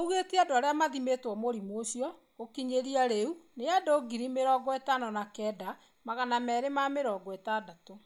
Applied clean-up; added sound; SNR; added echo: none; none; none; none.